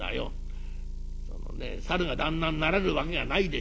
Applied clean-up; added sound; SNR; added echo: none; Motor vehicle (road) / Engine; 4 dB; none.